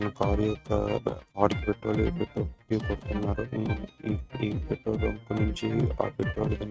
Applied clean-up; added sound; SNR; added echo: neural mask model RNNoise.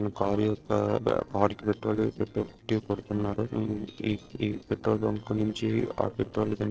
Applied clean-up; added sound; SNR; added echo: neural separator model SepFormer DNS4.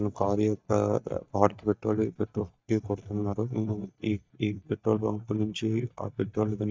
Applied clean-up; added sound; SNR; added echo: neural mask model DeepFilterNet 3.